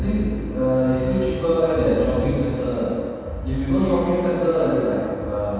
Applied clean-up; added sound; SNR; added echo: none; none; none; reverberation time 2.1 s.